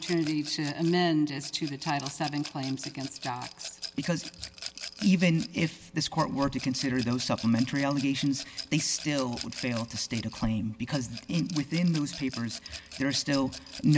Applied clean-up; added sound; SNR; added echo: none; Rattle / Glass; 14 dB; none.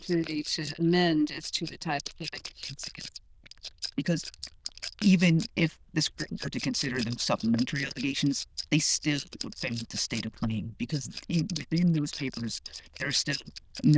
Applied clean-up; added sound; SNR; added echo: neural diffusion model UNIVERSE++.